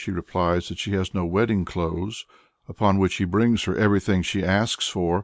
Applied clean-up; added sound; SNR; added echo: none; none; none; none.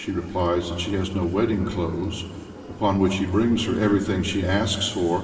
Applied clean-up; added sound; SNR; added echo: none; Engine; 17 dB; reverberation time 2.0 s.